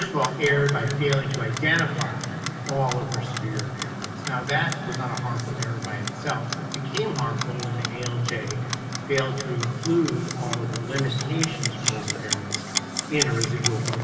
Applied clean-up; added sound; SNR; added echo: none; Clock; 5 dB; reverberation time 2.9 s.